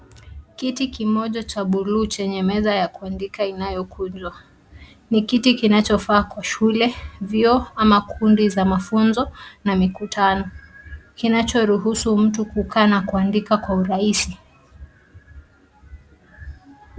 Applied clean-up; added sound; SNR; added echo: none; none; none; none.